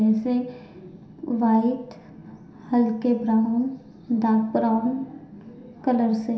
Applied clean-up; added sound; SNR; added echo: none; none; none; reverberation time 0.7 s.